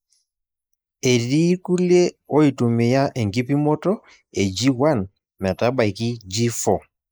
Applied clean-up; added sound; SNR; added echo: neural mask model Resemble Enhance denoiser.